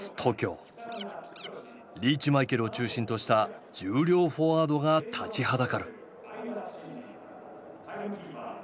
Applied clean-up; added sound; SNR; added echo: none; Scratching (performance technique); 14 dB; none.